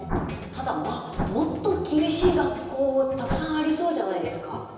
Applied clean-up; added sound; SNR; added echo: none; Explosion; 7 dB; reverberation time 1.0 s.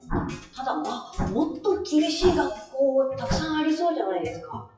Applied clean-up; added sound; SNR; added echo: classical method WPE with log-MMSE.